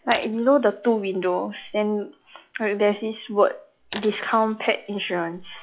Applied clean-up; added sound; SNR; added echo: classical method log-MMSE.